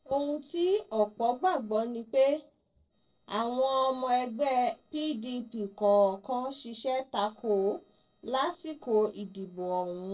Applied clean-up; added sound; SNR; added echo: neural separator model SepFormer DNS4.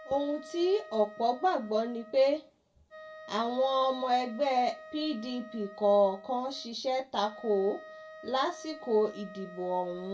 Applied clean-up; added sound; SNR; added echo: none; Wind instrument, woodwind instrument; 18 dB; reverberation time 0.2 s.